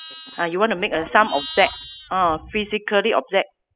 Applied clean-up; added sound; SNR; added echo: classical method spectral subtraction.